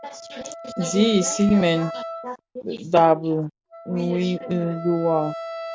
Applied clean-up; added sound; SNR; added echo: none; Wind instrument, woodwind instrument; 13 dB; none.